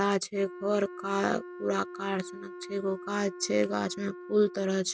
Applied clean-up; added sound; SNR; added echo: none; Wind instrument, woodwind instrument; 14 dB; none.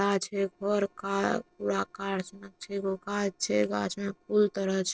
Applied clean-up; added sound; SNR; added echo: neural separator model SepFormer DNS4.